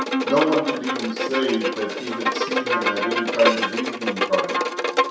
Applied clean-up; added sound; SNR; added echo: none; Bowed string instrument; -1 dB; reverberation time 0.7 s.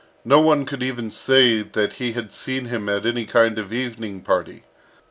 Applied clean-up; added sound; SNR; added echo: none; none; none; none.